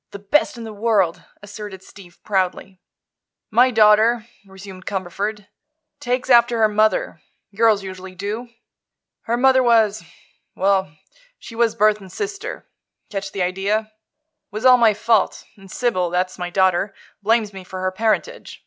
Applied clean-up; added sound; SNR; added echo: none; none; none; none.